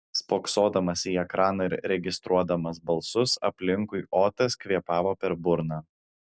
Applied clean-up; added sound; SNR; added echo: none; none; none; none.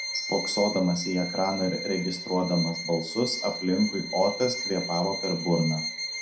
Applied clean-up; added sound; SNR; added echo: none; Bowed string instrument; 7 dB; reverberation time 0.4 s.